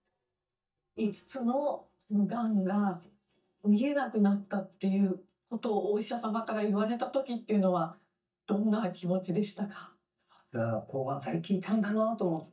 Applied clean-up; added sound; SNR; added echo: neural mask model DeepFilterNet 3.